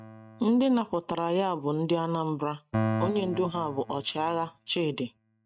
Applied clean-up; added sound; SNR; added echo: neural mask model RNNoise.